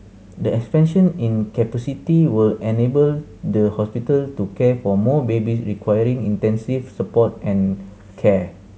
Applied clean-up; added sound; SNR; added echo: none; none; none; none.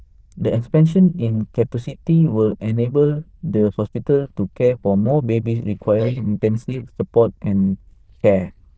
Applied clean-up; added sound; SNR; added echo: neural diffusion model UNIVERSE++.